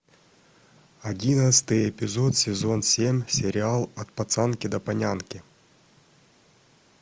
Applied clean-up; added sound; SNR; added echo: none; none; none; none.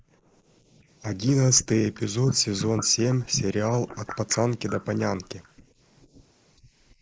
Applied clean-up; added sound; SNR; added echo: neural mask model Resemble Enhance denoiser.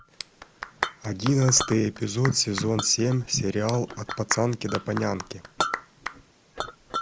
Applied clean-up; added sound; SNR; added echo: none; Clapping + Chink, clink; 8 dB; none.